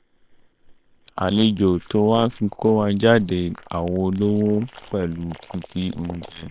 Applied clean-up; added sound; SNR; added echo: neural separator model SepFormer WHAM!.